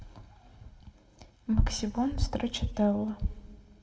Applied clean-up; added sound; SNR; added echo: none; none; none; reverberation time 0.9 s.